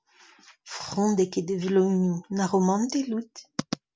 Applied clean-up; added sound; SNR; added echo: none; none; none; none.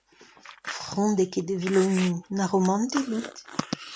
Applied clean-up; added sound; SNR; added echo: none; Chewing, mastication; 14 dB; none.